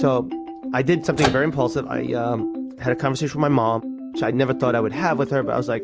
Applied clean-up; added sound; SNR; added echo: none; Microwave oven; 6 dB; none.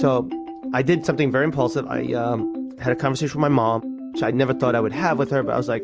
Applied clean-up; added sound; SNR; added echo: none; none; none; none.